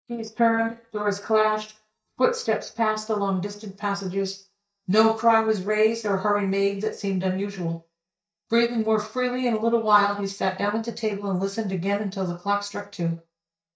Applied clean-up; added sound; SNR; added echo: neural mask model DeepFilterNet 3.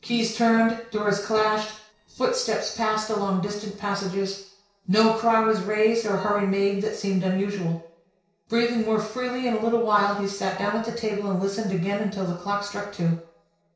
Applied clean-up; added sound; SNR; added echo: neural separator model SepFormer DNS4.